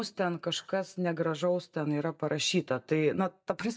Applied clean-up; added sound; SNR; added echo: neural mask model DeepFilterNet 3.